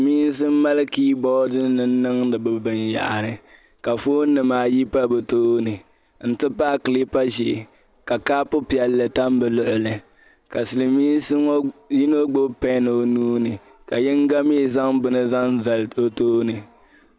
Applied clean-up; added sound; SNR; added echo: none; none; none; none.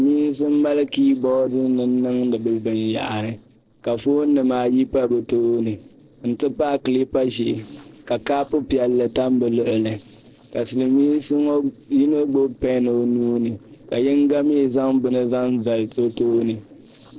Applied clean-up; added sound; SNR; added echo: neural separator model SepFormer DNS4.